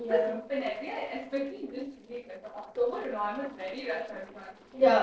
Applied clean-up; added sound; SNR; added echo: neural separator model SepFormer DNS4.